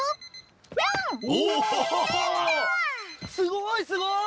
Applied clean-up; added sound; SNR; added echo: none; Alarm + Walk, footsteps; 19 dB; none.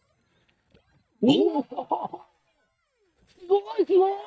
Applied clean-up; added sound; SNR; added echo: neural mask model DeepFilterNet 3.